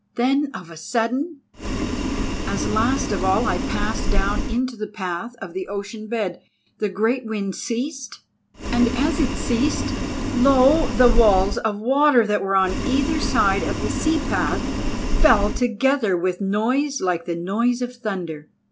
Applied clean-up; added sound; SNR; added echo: none; Boiling; 0 dB; none.